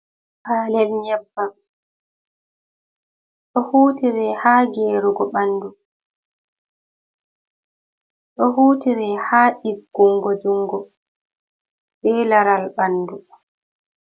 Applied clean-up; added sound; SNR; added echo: none; none; none; none.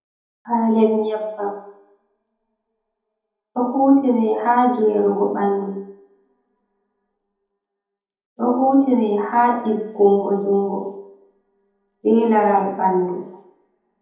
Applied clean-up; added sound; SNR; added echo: none; none; none; reverberation time 1.0 s.